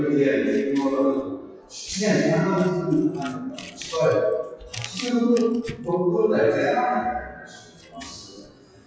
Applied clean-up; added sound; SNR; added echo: classical method WPE with log-MMSE.